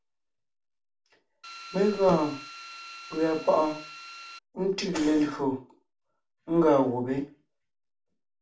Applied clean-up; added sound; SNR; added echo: none; Drill; 15 dB; reverberation time 0.2 s.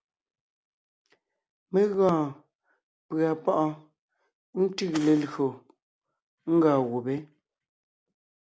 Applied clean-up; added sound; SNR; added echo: none; none; none; none.